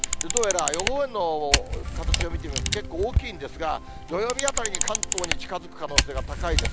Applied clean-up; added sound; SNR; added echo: none; Camera; -3 dB; none.